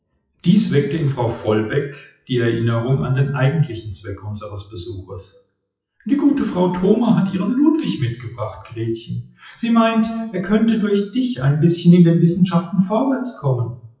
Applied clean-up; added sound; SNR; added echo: classical method WPE with log-MMSE.